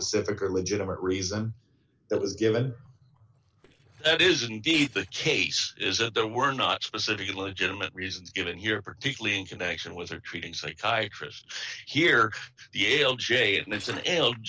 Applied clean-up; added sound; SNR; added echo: neural separator model SepFormer DNS4.